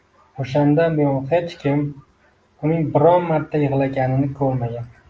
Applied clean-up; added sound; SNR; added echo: none; none; none; none.